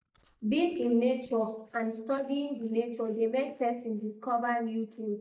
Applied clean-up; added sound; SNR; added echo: neural mask model DeepFilterNet 3.